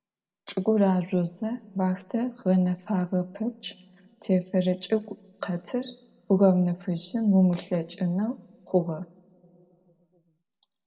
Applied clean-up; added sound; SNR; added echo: none; none; none; reverberation time 0.9 s.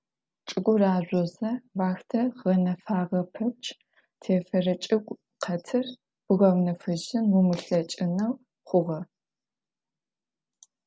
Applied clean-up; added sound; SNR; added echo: none; none; none; none.